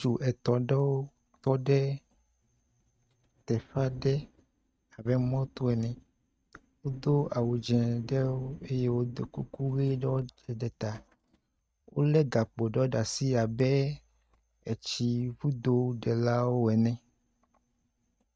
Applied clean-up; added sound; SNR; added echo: neural mask model RNNoise.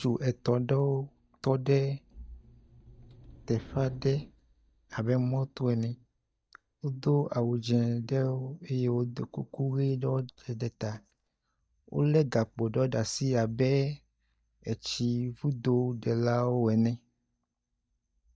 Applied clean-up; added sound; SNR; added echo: neural mask model DeepFilterNet 3.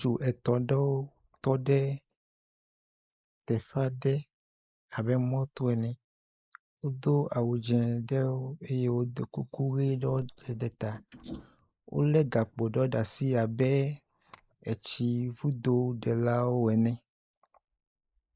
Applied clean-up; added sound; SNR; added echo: neural mask model Resemble Enhance denoiser.